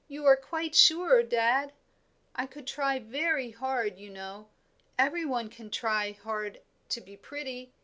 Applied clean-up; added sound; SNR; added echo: none; none; none; none.